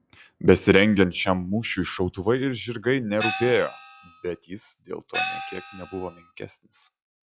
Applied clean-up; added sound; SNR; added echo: classical method log-MMSE.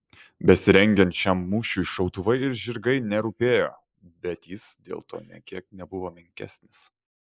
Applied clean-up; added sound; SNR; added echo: neural mask model Resemble Enhance denoiser.